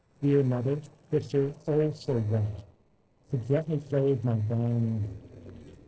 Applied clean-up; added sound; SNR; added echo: neural separator model SepFormer DNS4.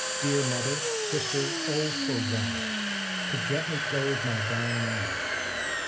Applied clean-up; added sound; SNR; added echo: none; Domestic sounds, home sounds; -2 dB; reverberation time 0.5 s.